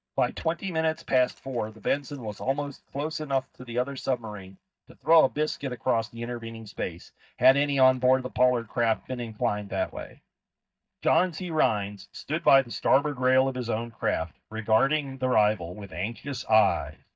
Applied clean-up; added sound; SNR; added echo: neural mask model DeepFilterNet 3.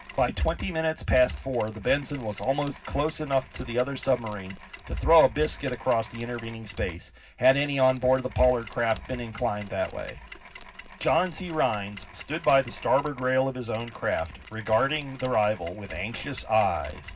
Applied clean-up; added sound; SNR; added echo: none; Mechanisms; 19 dB; reverberation time 0.4 s.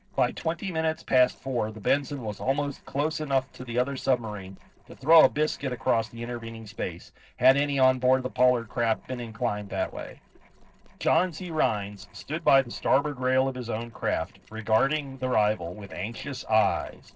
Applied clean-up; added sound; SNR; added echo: neural separator model SepFormer DNS4.